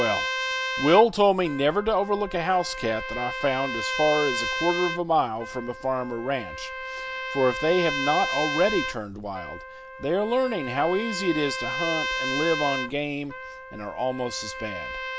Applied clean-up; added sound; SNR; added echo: none; Trumpet; 6 dB; none.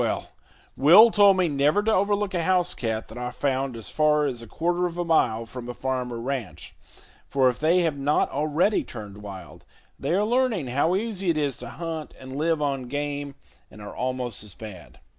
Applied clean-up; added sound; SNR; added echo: none; none; none; none.